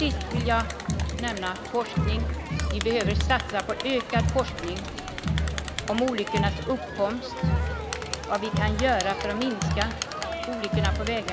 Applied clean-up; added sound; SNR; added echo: none; Crowd; -1 dB; none.